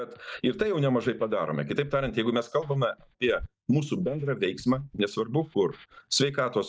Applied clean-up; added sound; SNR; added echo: neural mask model DeepFilterNet 3.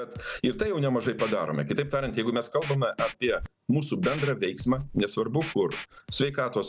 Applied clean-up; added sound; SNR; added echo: none; Scratching (performance technique); 14 dB; none.